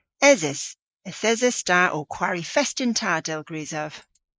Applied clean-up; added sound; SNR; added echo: neural mask model Resemble Enhance denoiser.